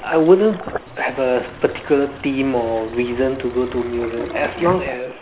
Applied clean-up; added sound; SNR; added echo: none; Sink (filling or washing); 14 dB; none.